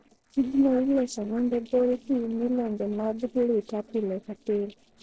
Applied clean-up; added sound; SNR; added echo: neural separator model SepFormer DNS4.